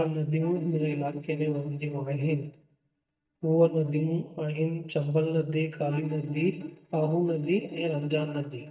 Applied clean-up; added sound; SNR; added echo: neural mask model DeepFilterNet 3.